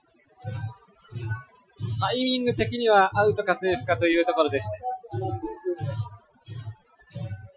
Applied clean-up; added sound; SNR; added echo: classical method Wiener filter.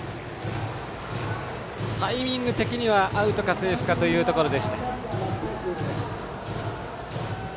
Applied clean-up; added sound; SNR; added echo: none; Whoosh, swoosh, swish; 14 dB; none.